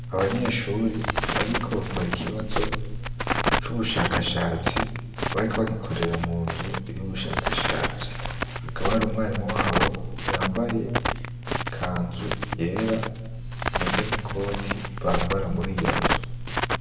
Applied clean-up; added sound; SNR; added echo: none; Crackle; -1 dB; reverberation time 0.9 s.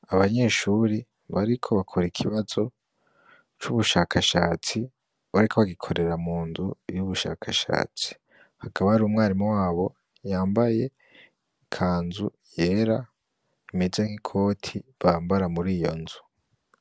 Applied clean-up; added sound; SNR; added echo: none; none; none; none.